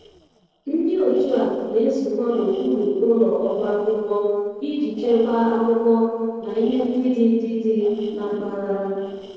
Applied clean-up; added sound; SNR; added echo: neural separator model SepFormer DNS4.